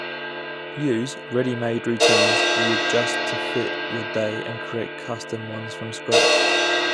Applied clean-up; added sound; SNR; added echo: none; Crash cymbal; -5 dB; none.